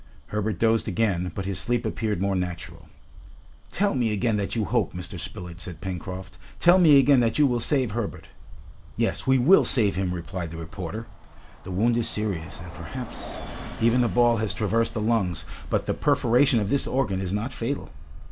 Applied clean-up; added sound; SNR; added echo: none; Bus; 13 dB; none.